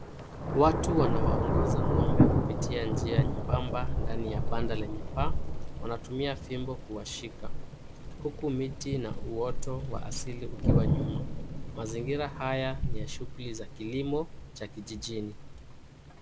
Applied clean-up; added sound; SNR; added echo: none; Thunder / Rain; -5 dB; none.